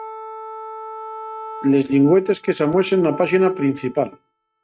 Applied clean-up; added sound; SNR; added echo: neural mask model RNNoise.